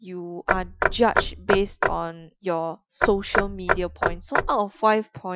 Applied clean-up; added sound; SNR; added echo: classical method Wiener filter.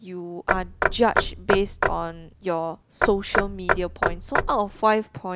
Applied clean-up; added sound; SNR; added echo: none; Knock / Wood; 1 dB; none.